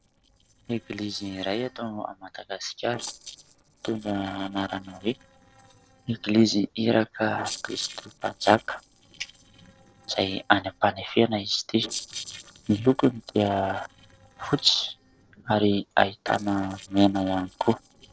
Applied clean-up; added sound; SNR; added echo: neural separator model SepFormer DNS4.